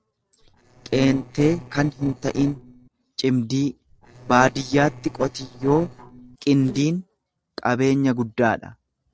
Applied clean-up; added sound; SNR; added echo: neural separator model SepFormer DNS4.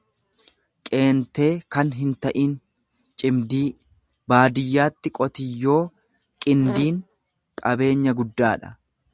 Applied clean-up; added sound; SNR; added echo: none; none; none; none.